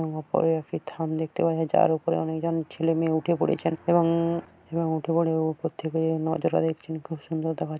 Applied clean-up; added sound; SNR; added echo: none; none; none; none.